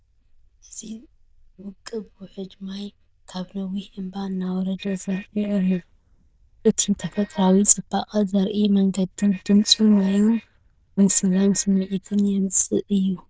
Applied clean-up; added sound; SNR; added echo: neural diffusion model UNIVERSE++.